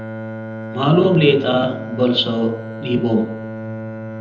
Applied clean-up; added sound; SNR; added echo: none; Bowed string instrument; 10 dB; reverberation time 0.9 s.